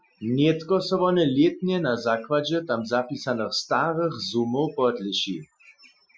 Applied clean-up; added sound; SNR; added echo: classical method Wiener filter.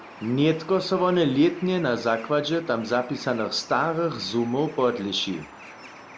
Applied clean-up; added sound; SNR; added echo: none; Bird; 19 dB; none.